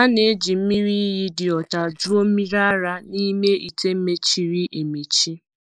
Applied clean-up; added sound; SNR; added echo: neural mask model Resemble Enhance denoiser.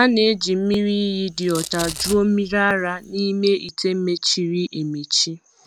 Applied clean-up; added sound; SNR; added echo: none; Domestic sounds, home sounds; 15 dB; none.